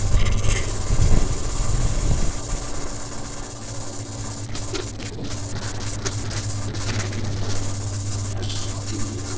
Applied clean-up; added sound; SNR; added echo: neural separator model SepFormer DNS4.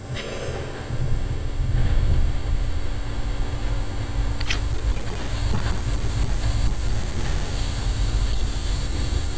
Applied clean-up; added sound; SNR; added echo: neural mask model DeepFilterNet 3.